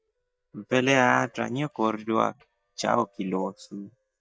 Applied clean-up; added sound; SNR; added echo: neural mask model DeepFilterNet 3.